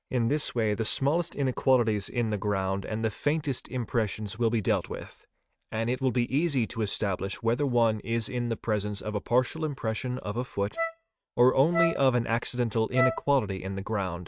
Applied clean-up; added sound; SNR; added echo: neural mask model RNNoise.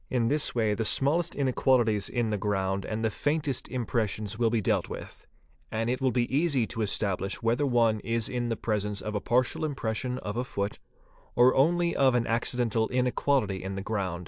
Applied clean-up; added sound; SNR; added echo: neural mask model Resemble Enhance denoiser.